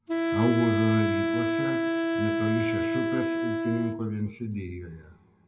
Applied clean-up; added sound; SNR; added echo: none; Wind instrument, woodwind instrument; -2 dB; reverberation time 1.4 s.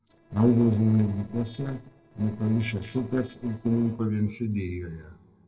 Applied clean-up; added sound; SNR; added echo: neural separator model SepFormer DNS4.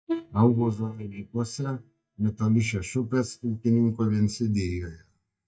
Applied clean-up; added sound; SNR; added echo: neural mask model DeepFilterNet 3.